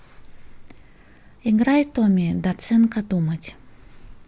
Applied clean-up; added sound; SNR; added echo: none; none; none; none.